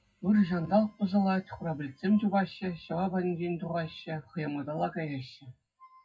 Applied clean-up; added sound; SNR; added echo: classical method WPE with log-MMSE.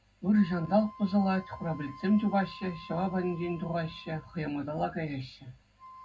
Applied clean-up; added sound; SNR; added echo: none; Wind instrument, woodwind instrument; 20 dB; reverberation time 0.3 s.